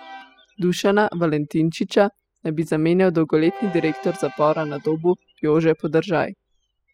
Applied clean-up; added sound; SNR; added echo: classical method spectral subtraction.